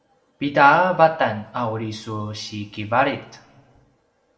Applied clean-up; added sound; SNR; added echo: none; none; none; reverberation time 0.8 s.